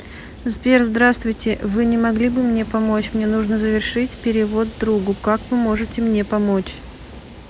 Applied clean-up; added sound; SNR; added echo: none; Train; 15 dB; none.